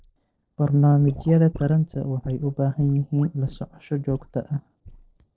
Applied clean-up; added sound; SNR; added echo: neural separator model SepFormer DNS4.